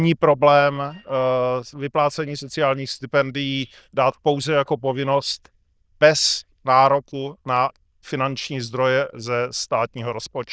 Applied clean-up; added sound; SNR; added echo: neural diffusion model UNIVERSE++.